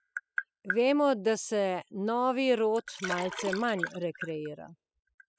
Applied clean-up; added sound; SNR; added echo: classical method spectral subtraction.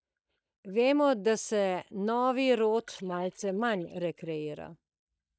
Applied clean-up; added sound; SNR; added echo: neural mask model DeepFilterNet 3.